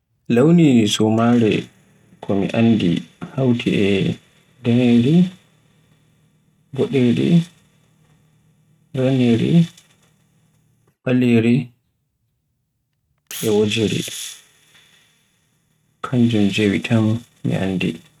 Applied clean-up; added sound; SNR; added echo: neural mask model RNNoise.